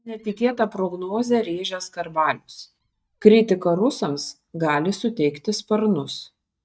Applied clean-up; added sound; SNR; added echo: neural mask model DeepFilterNet 3.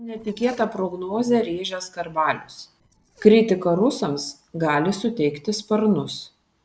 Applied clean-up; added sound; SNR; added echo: neural separator model SepFormer DNS4.